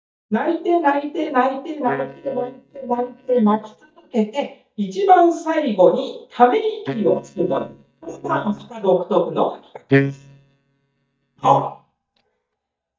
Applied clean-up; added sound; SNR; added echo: neural mask model DeepFilterNet 3.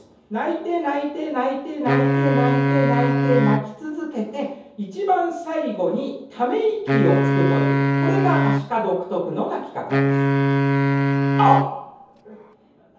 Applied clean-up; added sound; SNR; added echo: none; Wind instrument, woodwind instrument; -3 dB; reverberation time 0.7 s.